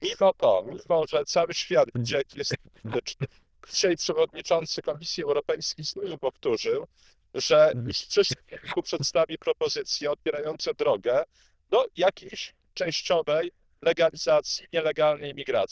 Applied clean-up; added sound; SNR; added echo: neural diffusion model UNIVERSE++.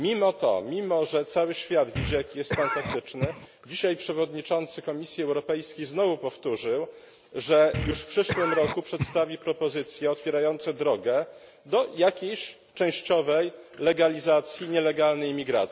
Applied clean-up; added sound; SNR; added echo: none; Cough; 8 dB; none.